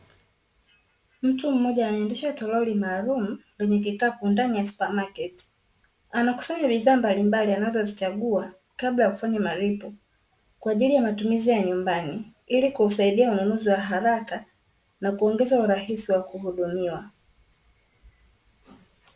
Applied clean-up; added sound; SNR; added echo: none; none; none; none.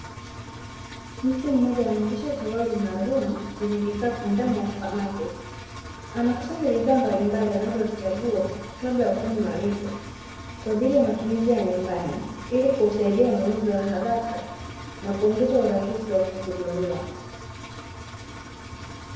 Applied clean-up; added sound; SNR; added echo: none; Engine; 13 dB; reverberation time 0.9 s.